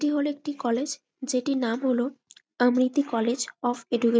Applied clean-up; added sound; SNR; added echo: none; none; none; none.